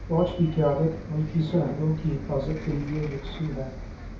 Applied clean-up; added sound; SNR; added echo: none; Bus; 10 dB; reverberation time 0.6 s.